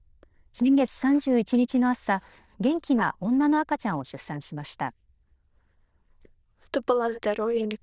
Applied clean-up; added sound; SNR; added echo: neural diffusion model UNIVERSE++.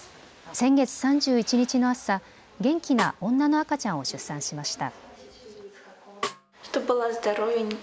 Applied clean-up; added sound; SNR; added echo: none; Snare drum; 13 dB; none.